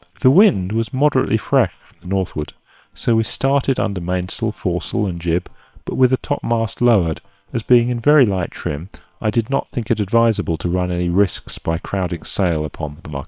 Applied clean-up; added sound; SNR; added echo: neural separator model SepFormer WHAM!.